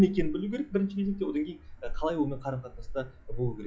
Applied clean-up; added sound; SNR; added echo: classical method log-MMSE.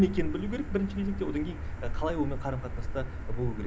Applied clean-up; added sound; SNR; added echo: none; Motor vehicle (road); 2 dB; none.